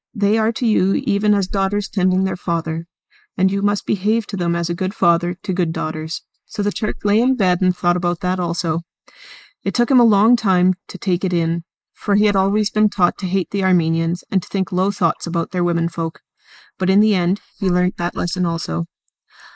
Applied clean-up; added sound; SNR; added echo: neural mask model Resemble Enhance denoiser.